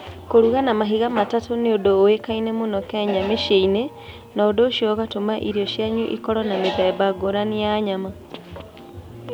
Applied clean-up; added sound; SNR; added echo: none; none; none; none.